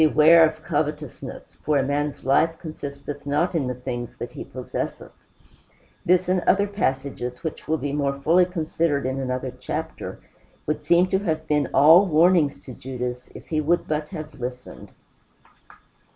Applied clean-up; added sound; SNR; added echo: none; none; none; none.